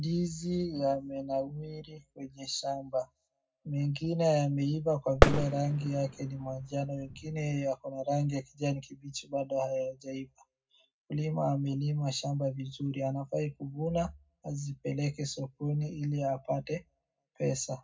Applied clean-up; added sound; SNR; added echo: none; Fireworks; -3 dB; reverberation time 0.3 s.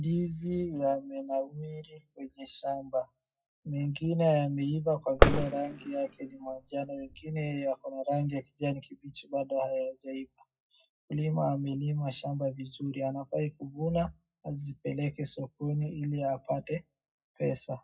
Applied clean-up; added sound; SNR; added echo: classical method WPE with log-MMSE.